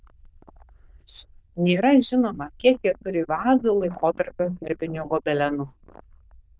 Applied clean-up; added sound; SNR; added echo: neural diffusion model UNIVERSE++.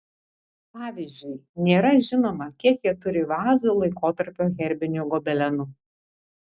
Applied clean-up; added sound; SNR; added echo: none; none; none; none.